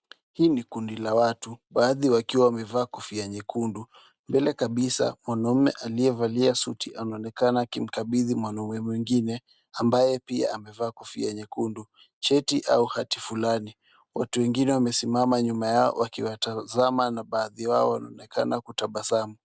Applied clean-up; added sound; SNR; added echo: none; none; none; none.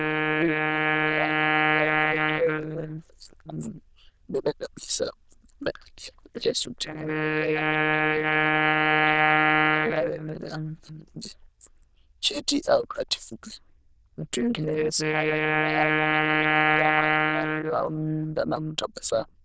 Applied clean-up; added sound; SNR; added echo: neural diffusion model UNIVERSE++.